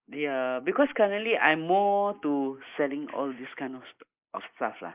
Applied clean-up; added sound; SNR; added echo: neural mask model Resemble Enhance denoiser.